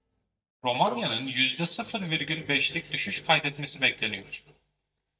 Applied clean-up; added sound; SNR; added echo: neural mask model DeepFilterNet 3.